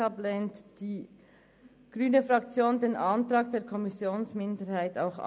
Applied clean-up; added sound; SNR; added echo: none; none; none; none.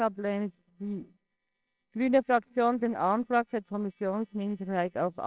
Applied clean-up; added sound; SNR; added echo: neural separator model SepFormer WHAMR!.